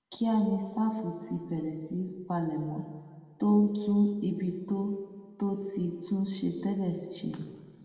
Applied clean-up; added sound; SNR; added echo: none; none; none; reverberation time 1.8 s.